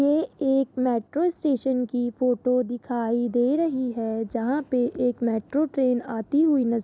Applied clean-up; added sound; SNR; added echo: none; none; none; none.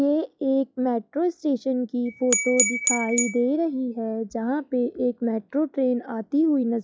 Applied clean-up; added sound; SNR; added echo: classical method log-MMSE.